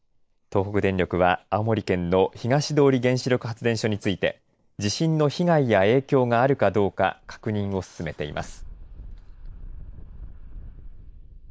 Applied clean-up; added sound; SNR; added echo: neural mask model Resemble Enhance denoiser.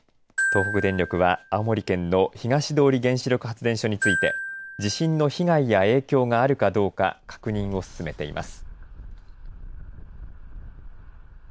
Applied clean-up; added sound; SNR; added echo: none; Glockenspiel; 8 dB; none.